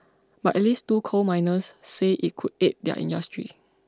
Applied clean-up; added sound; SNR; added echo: none; none; none; none.